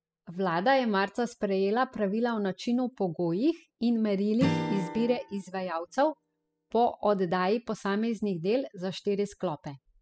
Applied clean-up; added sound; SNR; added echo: classical method spectral subtraction.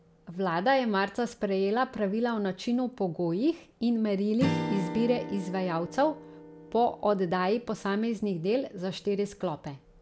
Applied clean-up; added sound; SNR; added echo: none; Strum; 12 dB; none.